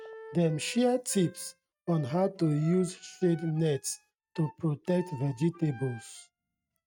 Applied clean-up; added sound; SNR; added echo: neural mask model RNNoise.